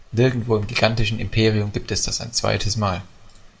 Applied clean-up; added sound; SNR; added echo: none; none; none; reverberation time 0.3 s.